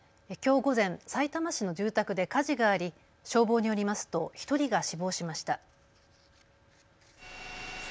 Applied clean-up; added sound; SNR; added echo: none; none; none; none.